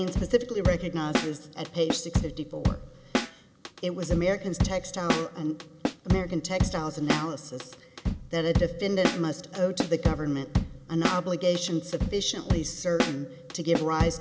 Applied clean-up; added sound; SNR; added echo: none; Drum / Drum kit; 2 dB; none.